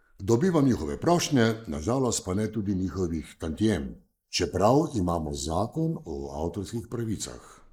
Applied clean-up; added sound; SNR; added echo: neural mask model Resemble Enhance denoiser.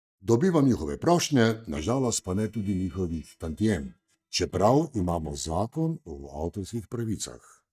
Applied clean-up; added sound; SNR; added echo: neural mask model DeepFilterNet 3.